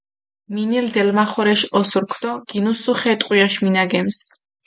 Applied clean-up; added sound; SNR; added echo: none; none; none; none.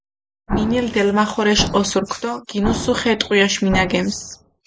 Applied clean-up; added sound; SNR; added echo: none; Explosion; 8 dB; none.